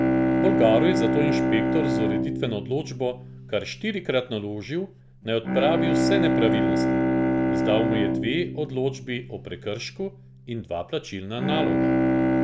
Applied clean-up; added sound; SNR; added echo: none; Bowed string instrument; -3 dB; none.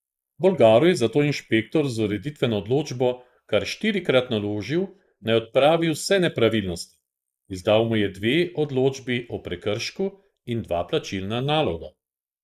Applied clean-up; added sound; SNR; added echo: neural mask model Resemble Enhance denoiser.